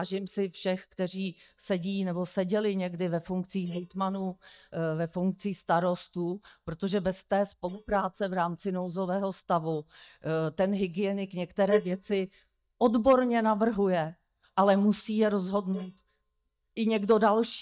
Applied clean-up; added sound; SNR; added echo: neural mask model DeepFilterNet 3.